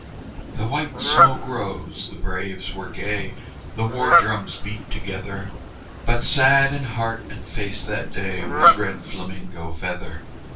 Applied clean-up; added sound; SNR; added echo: none; Fowl; 1 dB; reverberation time 0.2 s.